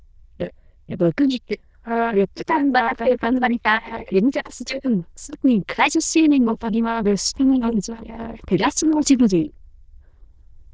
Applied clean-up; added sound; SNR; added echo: neural diffusion model UNIVERSE++.